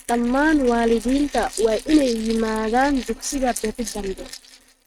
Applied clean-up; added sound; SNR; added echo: neural mask model RNNoise.